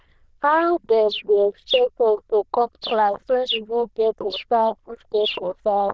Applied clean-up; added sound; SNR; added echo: neural diffusion model UNIVERSE++.